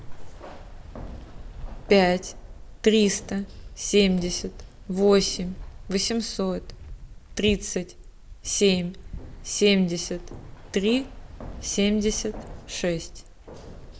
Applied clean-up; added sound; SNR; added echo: none; Keys jangling; 13 dB; none.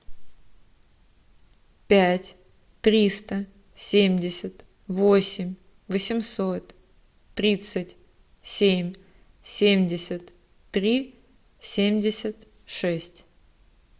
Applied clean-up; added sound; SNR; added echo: none; none; none; none.